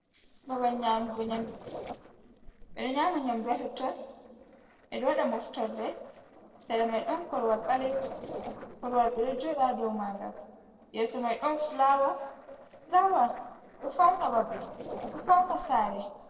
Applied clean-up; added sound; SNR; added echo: neural separator model SepFormer DNS4.